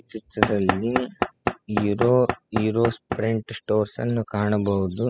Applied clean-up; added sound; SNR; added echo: classical method spectral subtraction.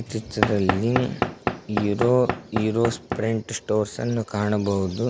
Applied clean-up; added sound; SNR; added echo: none; Knock / Wood; 4 dB; none.